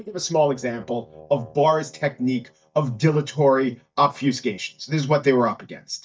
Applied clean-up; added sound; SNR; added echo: neural mask model DeepFilterNet 3.